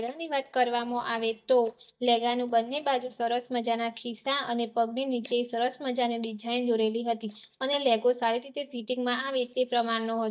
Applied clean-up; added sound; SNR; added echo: neural mask model DeepFilterNet 3.